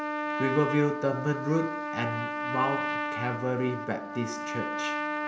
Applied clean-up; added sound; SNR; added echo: none; Trumpet; 2 dB; none.